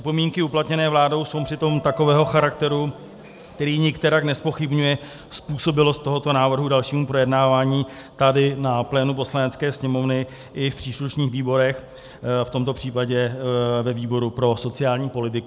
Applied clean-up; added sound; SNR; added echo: none; Bowed string instrument; 14 dB; none.